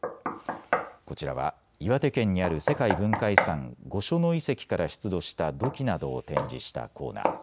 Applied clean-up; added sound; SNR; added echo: none; Knock; 4 dB; none.